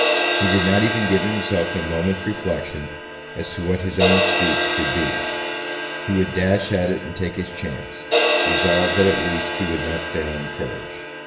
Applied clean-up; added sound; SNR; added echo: none; Crash cymbal; 0 dB; reverberation time 1.0 s.